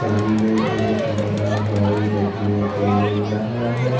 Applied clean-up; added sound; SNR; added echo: none; Crowd; 7 dB; reverberation time 0.6 s.